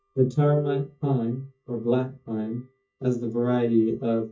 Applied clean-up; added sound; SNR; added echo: neural mask model DeepFilterNet 3.